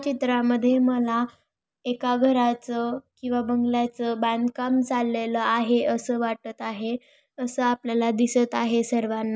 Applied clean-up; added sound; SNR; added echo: none; none; none; none.